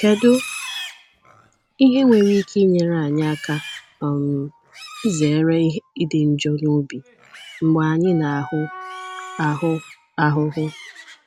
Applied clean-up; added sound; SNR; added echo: none; Wind instrument, woodwind instrument + Livestock, farm animals, working animals; 17 dB; none.